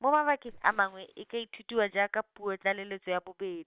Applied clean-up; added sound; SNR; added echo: neural separator model SepFormer WHAM!.